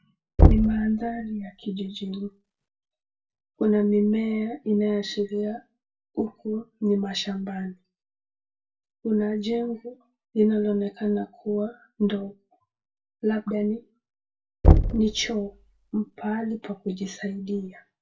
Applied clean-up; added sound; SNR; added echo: none; Knock; -5 dB; reverberation time 0.2 s.